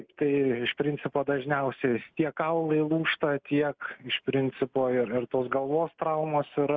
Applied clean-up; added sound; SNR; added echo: none; none; none; none.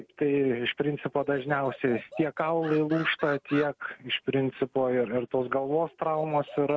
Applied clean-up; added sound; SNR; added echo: none; Animal; 18 dB; none.